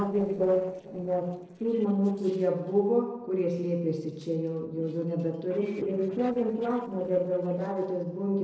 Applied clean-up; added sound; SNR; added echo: neural separator model SepFormer DNS4.